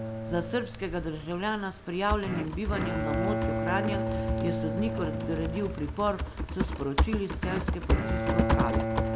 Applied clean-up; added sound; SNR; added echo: none; Bowed string instrument + Typing; -3 dB; none.